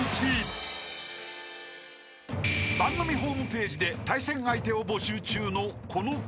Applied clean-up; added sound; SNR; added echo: none; none; none; none.